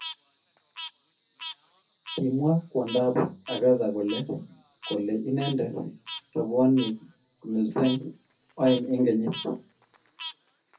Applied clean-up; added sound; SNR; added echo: none; Frog; 15 dB; reverberation time 0.3 s.